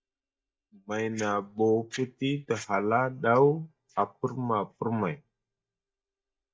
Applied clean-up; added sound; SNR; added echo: neural mask model DeepFilterNet 3.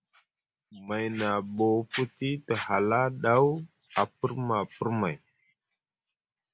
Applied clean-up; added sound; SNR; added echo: none; none; none; none.